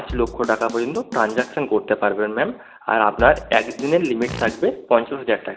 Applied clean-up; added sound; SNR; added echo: none; Fart + Drum kit; 14 dB; none.